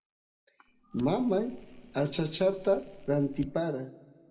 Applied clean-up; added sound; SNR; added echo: none; Fire; 19 dB; reverberation time 1.6 s.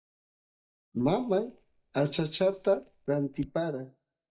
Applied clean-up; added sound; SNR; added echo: neural mask model DeepFilterNet 3.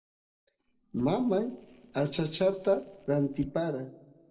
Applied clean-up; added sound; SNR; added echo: neural separator model SepFormer DNS4.